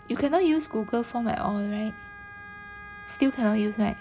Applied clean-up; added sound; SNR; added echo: none; Wind instrument, woodwind instrument; 18 dB; none.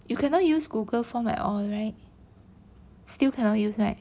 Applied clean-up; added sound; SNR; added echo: none; none; none; none.